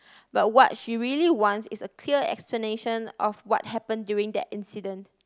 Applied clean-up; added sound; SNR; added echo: none; none; none; none.